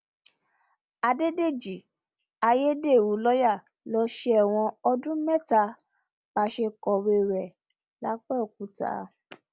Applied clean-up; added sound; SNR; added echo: none; none; none; none.